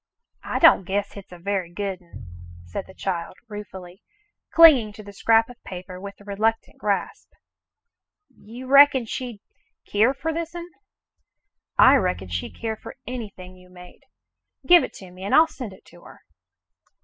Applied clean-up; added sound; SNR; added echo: classical method spectral subtraction.